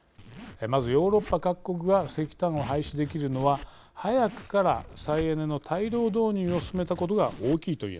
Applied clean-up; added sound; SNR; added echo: none; Zipper (clothing); 16 dB; none.